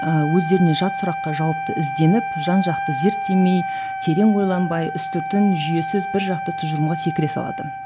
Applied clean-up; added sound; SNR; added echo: none; Wind instrument, woodwind instrument; 6 dB; none.